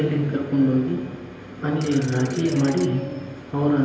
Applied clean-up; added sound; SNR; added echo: none; Ratchet, pawl / Percussion; 19 dB; reverberation time 1.3 s.